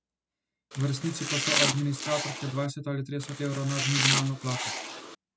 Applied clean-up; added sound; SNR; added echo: none; Domestic sounds, home sounds; 0 dB; none.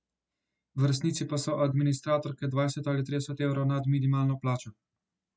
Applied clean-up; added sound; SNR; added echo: none; none; none; none.